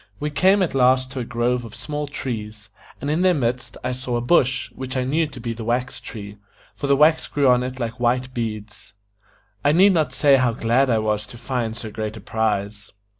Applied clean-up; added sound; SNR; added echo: none; none; none; none.